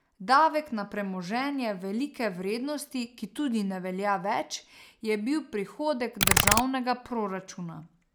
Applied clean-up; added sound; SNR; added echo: none; Computer keyboard; -2 dB; none.